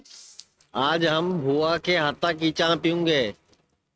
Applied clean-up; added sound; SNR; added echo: neural mask model RNNoise.